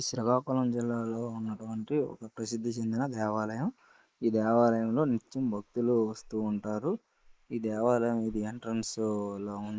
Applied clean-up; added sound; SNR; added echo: neural mask model Resemble Enhance denoiser.